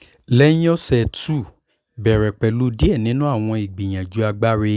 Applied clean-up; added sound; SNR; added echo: none; none; none; none.